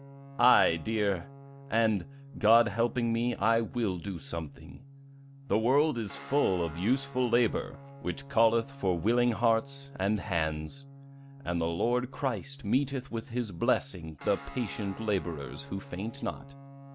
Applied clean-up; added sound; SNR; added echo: none; Guitar; 18 dB; none.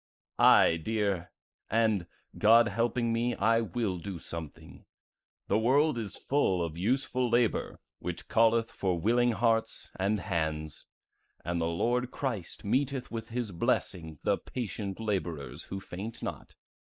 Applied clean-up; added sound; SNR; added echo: neural mask model Resemble Enhance denoiser.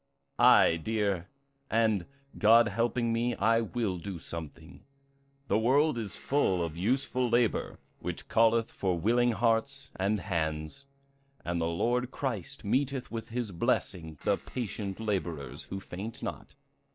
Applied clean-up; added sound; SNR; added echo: neural separator model SepFormer DNS4.